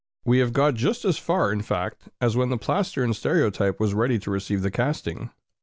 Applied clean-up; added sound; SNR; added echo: none; none; none; none.